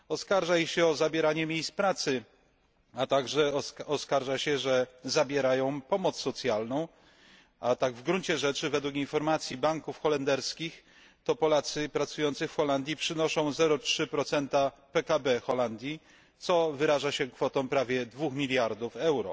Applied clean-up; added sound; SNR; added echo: none; none; none; none.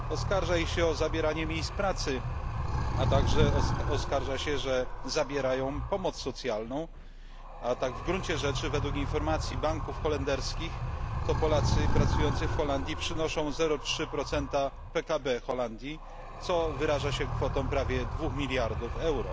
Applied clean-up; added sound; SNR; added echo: none; Animal; 0 dB; none.